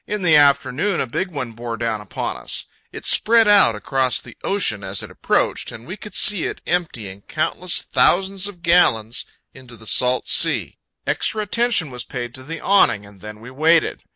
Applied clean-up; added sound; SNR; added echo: none; none; none; none.